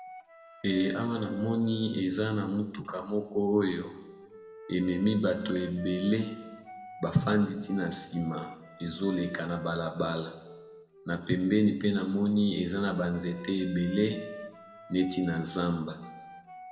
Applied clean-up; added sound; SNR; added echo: none; Wind instrument, woodwind instrument; 17 dB; reverberation time 0.9 s.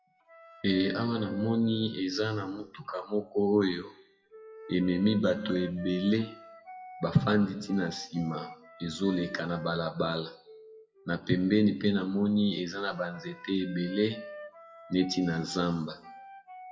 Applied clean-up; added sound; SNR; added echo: classical method WPE with log-MMSE.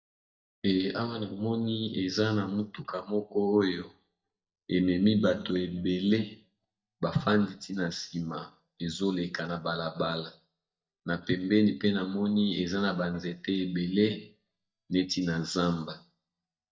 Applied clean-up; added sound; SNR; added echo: neural mask model DeepFilterNet 3.